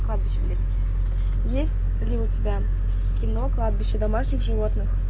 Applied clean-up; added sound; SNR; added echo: none; none; none; none.